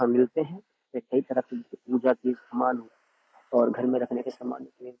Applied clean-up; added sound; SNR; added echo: neural mask model Resemble Enhance denoiser.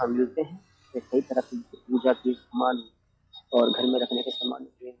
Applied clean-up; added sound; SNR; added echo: classical method log-MMSE.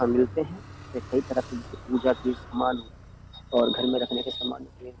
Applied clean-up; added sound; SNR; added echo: none; Car; 16 dB; none.